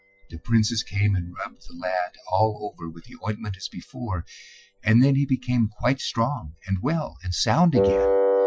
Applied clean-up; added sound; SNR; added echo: classical method Wiener filter.